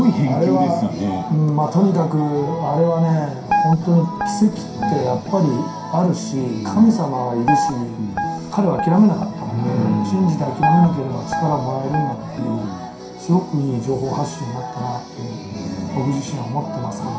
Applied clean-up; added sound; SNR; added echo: none; Guitar; 4 dB; reverberation time 0.5 s.